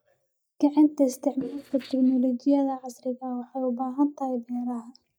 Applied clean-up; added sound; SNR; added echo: neural mask model DeepFilterNet 3.